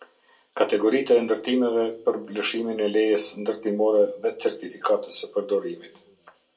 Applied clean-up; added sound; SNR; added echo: none; none; none; reverberation time 0.2 s.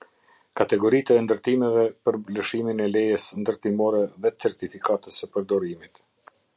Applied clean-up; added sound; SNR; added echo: none; none; none; none.